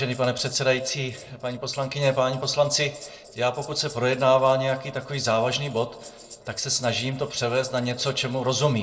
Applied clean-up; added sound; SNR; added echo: neural separator model SepFormer DNS4.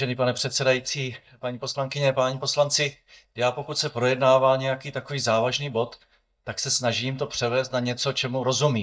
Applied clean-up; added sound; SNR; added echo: neural mask model DeepFilterNet 3.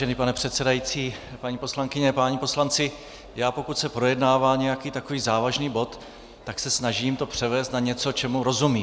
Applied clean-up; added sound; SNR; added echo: none; none; none; none.